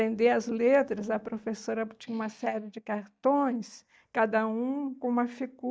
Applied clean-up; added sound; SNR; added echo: neural mask model DeepFilterNet 3.